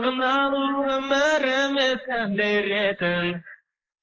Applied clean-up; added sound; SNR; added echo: neural mask model Resemble Enhance denoiser.